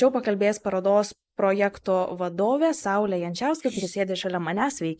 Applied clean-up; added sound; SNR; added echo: neural mask model Resemble Enhance denoiser.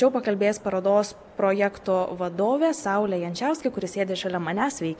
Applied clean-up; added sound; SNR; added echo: none; none; none; none.